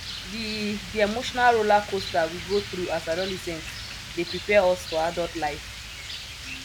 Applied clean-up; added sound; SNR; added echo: none; Rain; 10 dB; none.